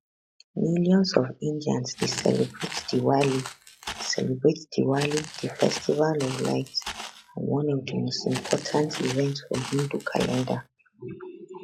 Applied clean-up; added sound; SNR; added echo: classical method log-MMSE.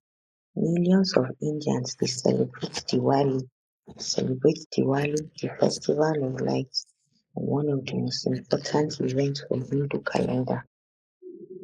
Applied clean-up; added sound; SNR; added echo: neural mask model Resemble Enhance denoiser.